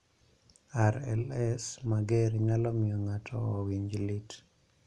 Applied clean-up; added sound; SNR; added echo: none; none; none; none.